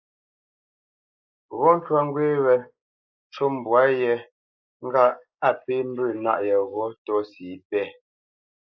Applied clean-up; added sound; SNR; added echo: neural mask model Resemble Enhance denoiser.